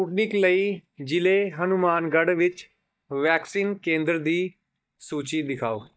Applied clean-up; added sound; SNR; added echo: neural mask model DeepFilterNet 3.